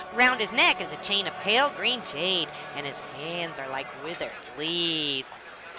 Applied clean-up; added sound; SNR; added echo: none; Crowd; 12 dB; none.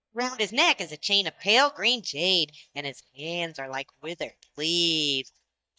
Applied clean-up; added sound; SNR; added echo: neural mask model DeepFilterNet 3.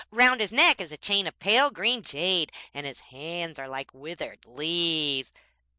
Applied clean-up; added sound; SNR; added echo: none; none; none; none.